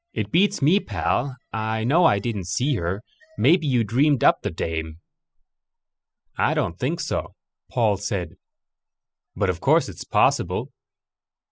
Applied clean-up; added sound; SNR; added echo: classical method spectral subtraction.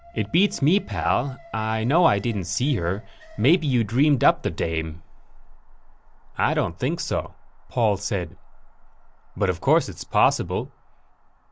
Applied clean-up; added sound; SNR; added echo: none; Alarm; 19 dB; none.